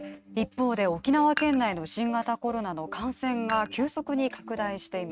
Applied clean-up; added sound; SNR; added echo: neural mask model RNNoise.